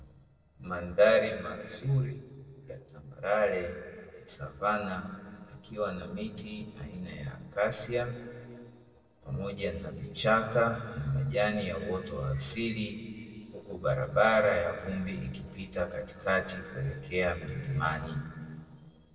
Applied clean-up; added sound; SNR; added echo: neural separator model SepFormer DNS4.